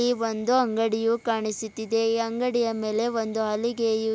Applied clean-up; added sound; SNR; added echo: none; none; none; none.